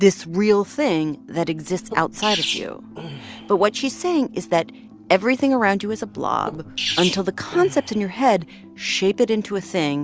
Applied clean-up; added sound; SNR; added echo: none; Sneeze; 11 dB; none.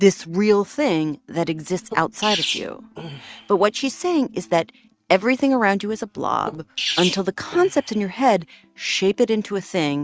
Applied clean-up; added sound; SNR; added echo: neural mask model RNNoise.